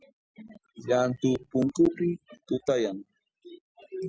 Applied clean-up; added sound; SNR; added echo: none; none; none; none.